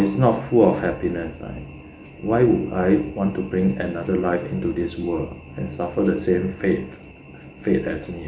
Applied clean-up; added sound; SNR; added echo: none; none; none; none.